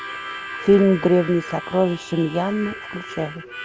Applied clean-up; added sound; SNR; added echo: none; Harmonica; 13 dB; none.